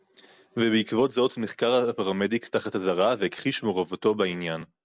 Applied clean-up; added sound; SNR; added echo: none; none; none; none.